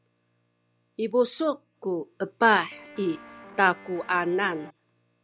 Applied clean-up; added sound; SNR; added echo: none; Guitar; 19 dB; none.